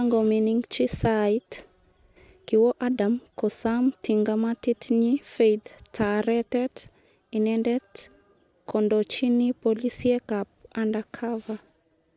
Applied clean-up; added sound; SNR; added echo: none; none; none; none.